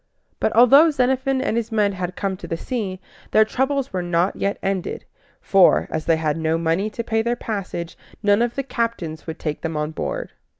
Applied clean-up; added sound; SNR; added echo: none; none; none; none.